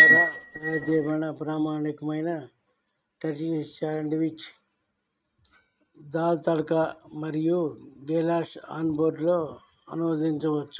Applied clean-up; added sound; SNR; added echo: neural mask model RNNoise.